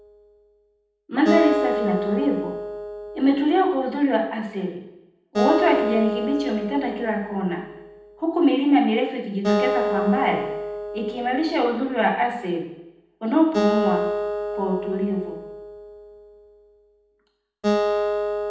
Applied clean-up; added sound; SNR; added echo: none; Acoustic guitar; 4 dB; reverberation time 0.8 s.